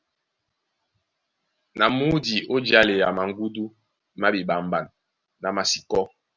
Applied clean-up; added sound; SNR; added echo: none; none; none; none.